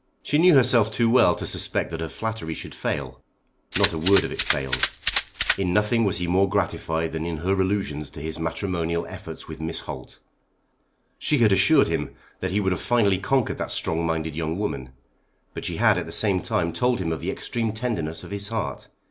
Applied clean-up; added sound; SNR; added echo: none; Rattle (instrument); 4 dB; none.